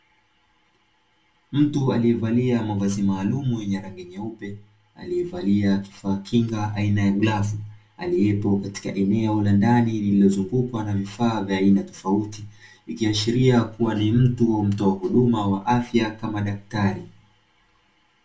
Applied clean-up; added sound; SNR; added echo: none; none; none; reverberation time 0.2 s.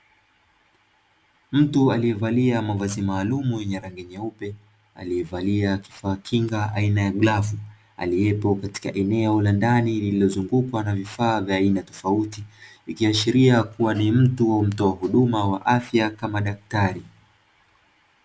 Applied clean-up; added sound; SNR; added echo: none; none; none; none.